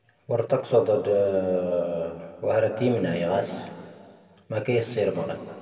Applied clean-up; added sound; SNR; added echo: none; none; none; reverberation time 2.2 s.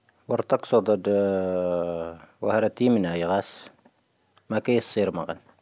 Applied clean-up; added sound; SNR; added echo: none; none; none; none.